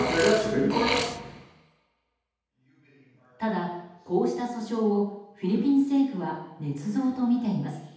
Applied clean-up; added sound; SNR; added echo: none; Burping, eructation; 12 dB; reverberation time 0.8 s.